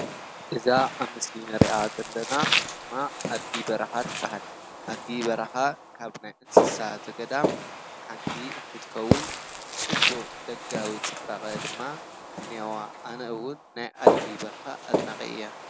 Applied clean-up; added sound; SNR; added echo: none; Walk, footsteps; -3 dB; none.